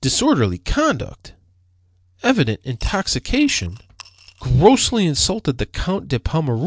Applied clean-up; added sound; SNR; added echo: neural separator model SepFormer DNS4.